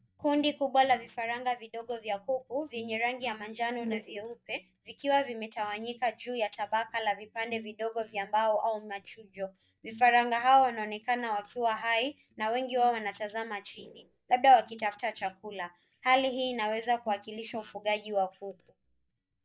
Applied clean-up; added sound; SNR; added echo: neural mask model DeepFilterNet 3.